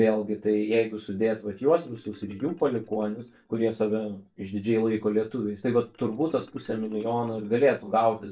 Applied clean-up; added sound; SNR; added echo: neural mask model DeepFilterNet 3.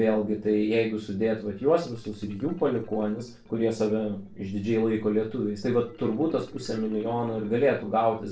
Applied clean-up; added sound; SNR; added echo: neural separator model SepFormer DNS4.